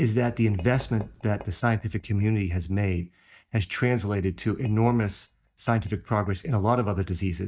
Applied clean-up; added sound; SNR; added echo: neural mask model DeepFilterNet 3.